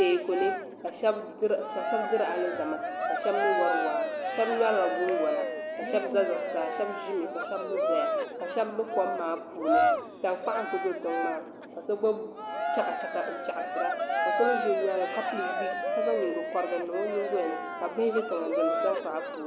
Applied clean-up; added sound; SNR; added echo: none; Cheering; 1 dB; none.